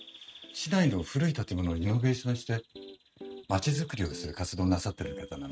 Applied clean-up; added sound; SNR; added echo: neural mask model RNNoise.